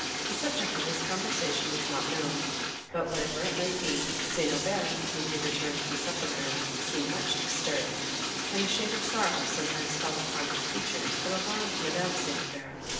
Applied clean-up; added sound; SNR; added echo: none; Bathtub (filling or washing); -2 dB; reverberation time 1.0 s.